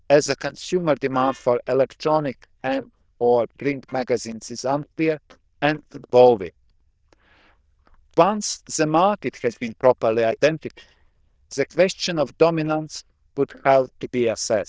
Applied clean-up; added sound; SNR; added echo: neural diffusion model UNIVERSE++.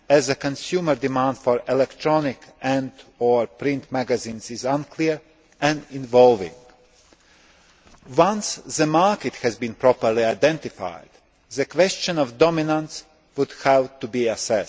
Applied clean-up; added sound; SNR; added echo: none; none; none; none.